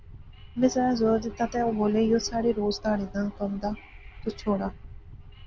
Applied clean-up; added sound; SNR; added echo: none; Subway, metro, underground / Wind; 17 dB; none.